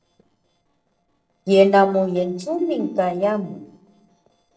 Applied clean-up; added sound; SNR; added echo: neural separator model SepFormer DNS4.